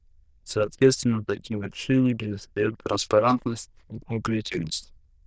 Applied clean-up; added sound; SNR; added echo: neural diffusion model UNIVERSE++.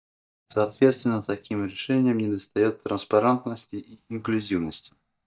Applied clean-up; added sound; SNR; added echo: neural mask model DeepFilterNet 3.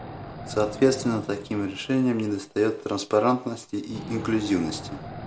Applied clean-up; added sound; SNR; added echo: none; Wild animals; 14 dB; none.